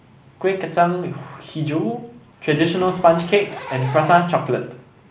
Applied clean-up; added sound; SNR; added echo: none; Zipper (clothing); 18 dB; none.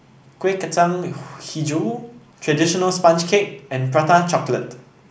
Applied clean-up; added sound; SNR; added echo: none; none; none; none.